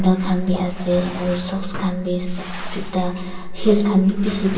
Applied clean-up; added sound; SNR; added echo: none; Bathtub (filling or washing); 16 dB; reverberation time 0.2 s.